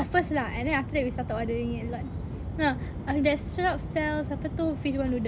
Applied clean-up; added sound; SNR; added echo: none; none; none; none.